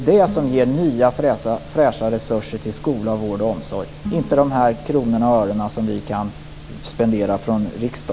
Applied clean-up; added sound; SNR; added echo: none; Bowed string instrument; 19 dB; none.